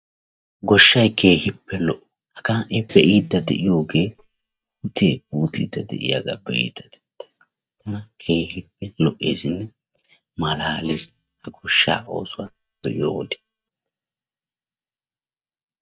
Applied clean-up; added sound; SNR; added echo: neural mask model DeepFilterNet 3.